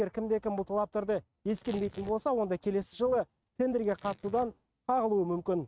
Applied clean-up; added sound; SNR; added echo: neural mask model RNNoise.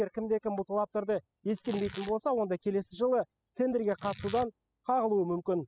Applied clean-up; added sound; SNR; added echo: classical method spectral subtraction.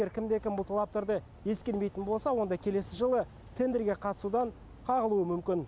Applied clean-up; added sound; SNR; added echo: none; none; none; none.